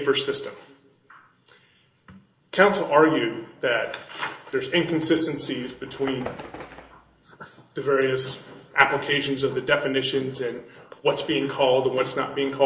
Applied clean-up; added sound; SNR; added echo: none; Bird; 17 dB; reverberation time 0.9 s.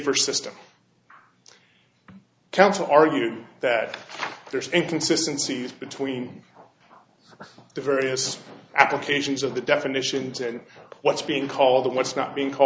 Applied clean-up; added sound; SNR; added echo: none; none; none; none.